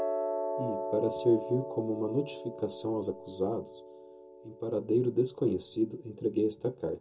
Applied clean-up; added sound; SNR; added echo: none; Piano; 7 dB; reverberation time 0.2 s.